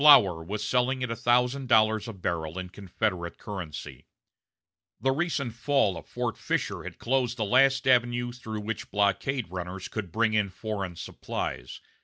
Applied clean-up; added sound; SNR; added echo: none; none; none; none.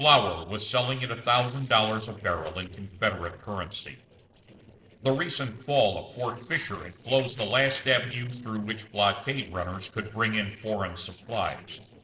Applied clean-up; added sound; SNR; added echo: neural separator model SepFormer DNS4.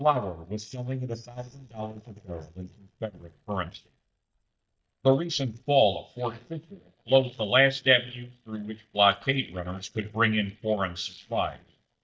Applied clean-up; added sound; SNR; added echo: neural mask model DeepFilterNet 3.